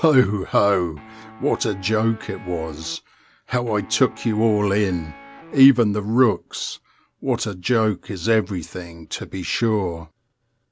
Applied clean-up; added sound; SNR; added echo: none; Guitar; 20 dB; none.